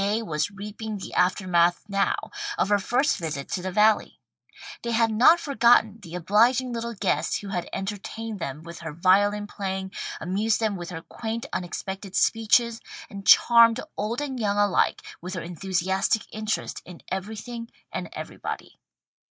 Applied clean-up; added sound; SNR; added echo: neural mask model Resemble Enhance denoiser.